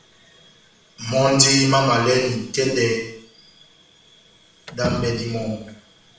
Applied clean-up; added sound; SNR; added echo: none; Slam; 11 dB; reverberation time 0.7 s.